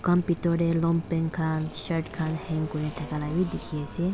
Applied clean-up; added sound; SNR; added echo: none; Engine; 18 dB; none.